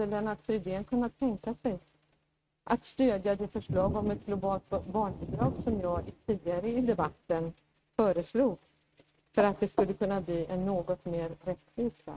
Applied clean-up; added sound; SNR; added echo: neural mask model RNNoise.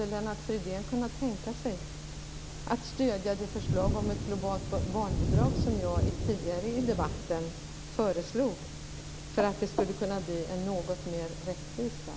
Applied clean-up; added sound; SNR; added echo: none; Thunder; 4 dB; none.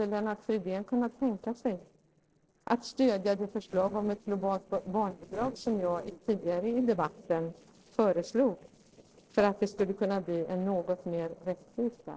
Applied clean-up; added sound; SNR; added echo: neural separator model SepFormer DNS4.